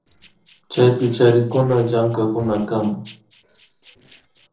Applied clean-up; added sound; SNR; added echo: neural separator model SepFormer DNS4.